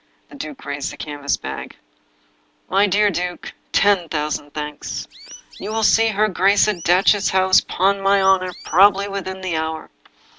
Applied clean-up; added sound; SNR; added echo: none; Chirp, tweet; 19 dB; none.